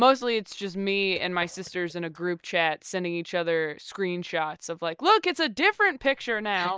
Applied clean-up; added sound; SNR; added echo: neural mask model DeepFilterNet 3.